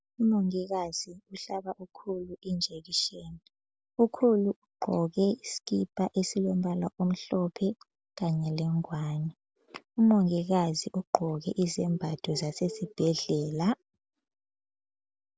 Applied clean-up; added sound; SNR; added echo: none; none; none; none.